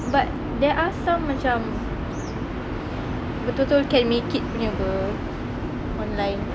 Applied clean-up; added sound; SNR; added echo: none; none; none; none.